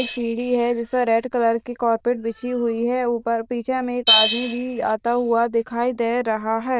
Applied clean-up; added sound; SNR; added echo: neural diffusion model UNIVERSE++.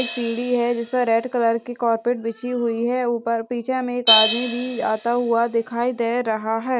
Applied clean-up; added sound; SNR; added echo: none; Crash cymbal; 7 dB; none.